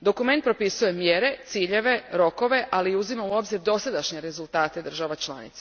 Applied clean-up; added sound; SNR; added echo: none; none; none; none.